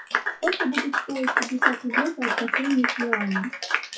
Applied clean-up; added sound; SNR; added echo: classical method WPE with log-MMSE.